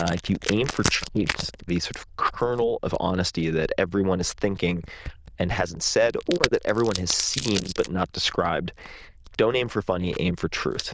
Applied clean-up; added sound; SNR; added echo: neural diffusion model UNIVERSE++.